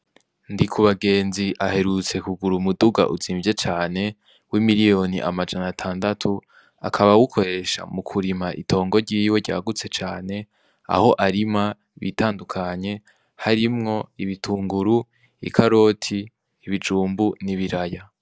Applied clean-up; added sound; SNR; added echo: none; none; none; none.